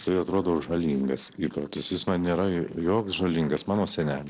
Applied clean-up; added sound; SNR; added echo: neural separator model SepFormer DNS4.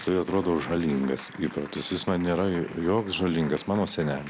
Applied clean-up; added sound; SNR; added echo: none; Applause; 19 dB; none.